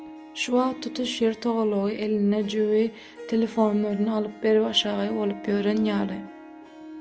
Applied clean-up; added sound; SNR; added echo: none; Harp; 16 dB; none.